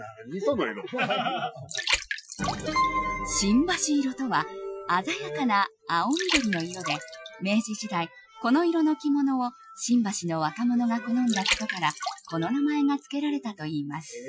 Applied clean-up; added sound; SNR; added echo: classical method Wiener filter.